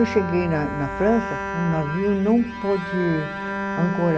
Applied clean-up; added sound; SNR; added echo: none; Bowed string instrument; 7 dB; none.